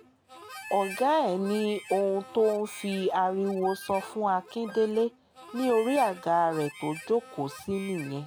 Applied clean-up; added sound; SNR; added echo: none; Harmonica; 17 dB; none.